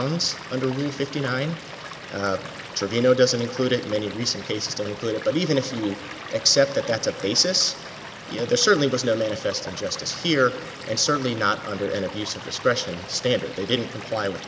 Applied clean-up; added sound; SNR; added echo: none; Stream / Liquid; 13 dB; none.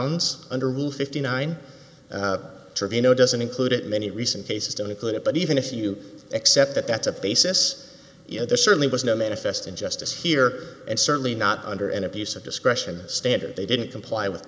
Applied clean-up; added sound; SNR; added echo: none; none; none; none.